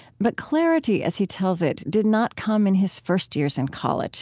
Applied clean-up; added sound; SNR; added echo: none; none; none; none.